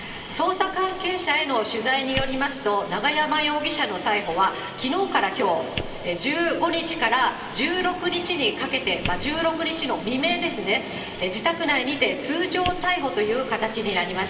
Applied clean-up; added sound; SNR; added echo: none; Fire; 14 dB; reverberation time 2.6 s.